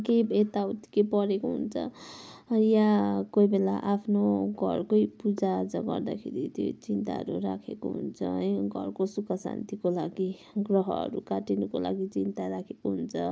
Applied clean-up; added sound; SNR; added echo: none; none; none; none.